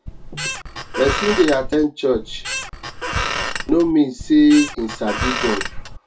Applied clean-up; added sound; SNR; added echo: none; Squeak; 6 dB; reverberation time 0.2 s.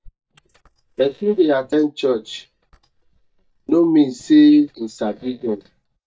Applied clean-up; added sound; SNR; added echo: neural mask model DeepFilterNet 3.